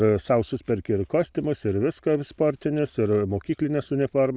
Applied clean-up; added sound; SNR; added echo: none; none; none; none.